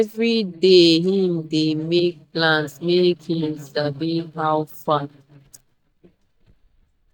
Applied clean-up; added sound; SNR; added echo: neural mask model DeepFilterNet 3.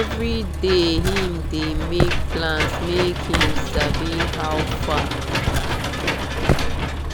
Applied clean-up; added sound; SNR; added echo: none; Engine / Mechanisms + Walk, footsteps; -4 dB; none.